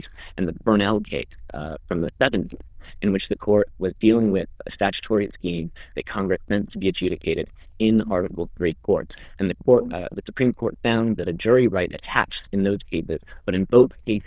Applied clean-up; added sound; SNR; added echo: neural diffusion model UNIVERSE++.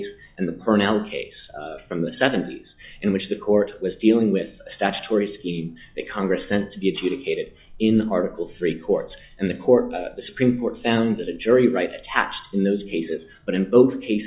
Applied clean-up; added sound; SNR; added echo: classical method log-MMSE.